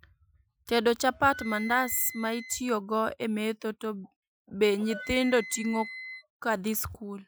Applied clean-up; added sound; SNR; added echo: classical method Wiener filter.